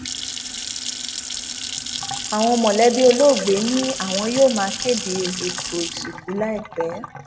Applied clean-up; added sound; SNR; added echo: none; Sink (filling or washing) / Water tap, faucet / Splash, splatter; 7 dB; none.